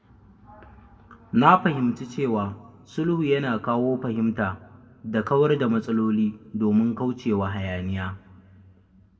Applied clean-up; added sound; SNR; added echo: none; none; none; reverberation time 1.0 s.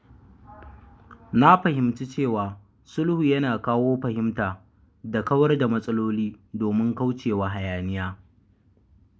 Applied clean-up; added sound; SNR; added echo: none; none; none; none.